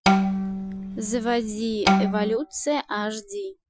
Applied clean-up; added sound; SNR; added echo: classical method Wiener filter.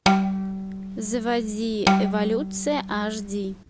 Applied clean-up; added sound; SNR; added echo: none; Bowed string instrument; -2 dB; none.